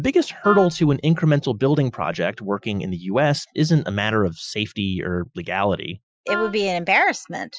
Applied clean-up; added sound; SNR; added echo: classical method Wiener filter.